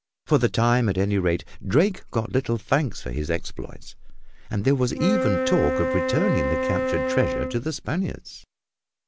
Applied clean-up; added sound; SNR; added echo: none; Wind instrument, woodwind instrument; 1 dB; none.